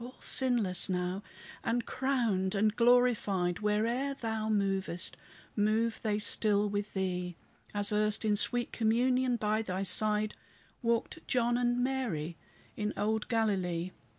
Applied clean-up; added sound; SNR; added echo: none; none; none; none.